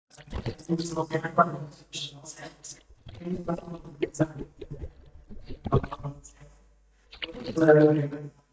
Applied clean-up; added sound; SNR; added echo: neural mask model DeepFilterNet 3.